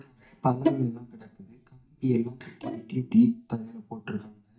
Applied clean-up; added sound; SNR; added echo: neural mask model DeepFilterNet 3.